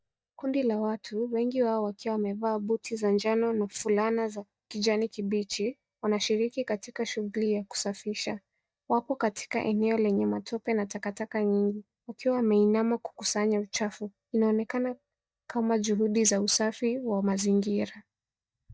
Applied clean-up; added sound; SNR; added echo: neural mask model DeepFilterNet 3.